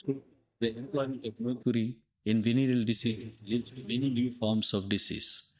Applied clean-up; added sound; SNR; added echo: neural mask model DeepFilterNet 3.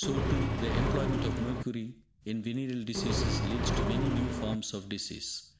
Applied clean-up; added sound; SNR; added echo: none; Accelerating, revving, vroom; -5 dB; none.